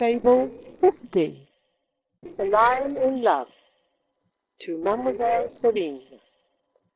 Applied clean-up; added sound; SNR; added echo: neural separator model SepFormer DNS4.